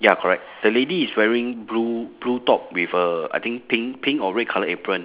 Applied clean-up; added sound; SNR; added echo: none; none; none; none.